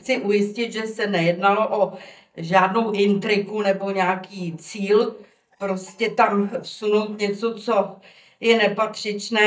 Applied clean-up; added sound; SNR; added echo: neural mask model DeepFilterNet 3.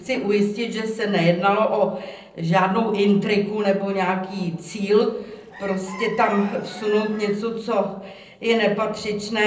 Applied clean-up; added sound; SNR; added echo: neural separator model SepFormer DNS4.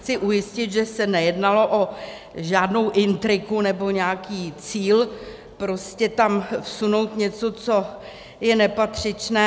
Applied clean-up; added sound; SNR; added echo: none; none; none; none.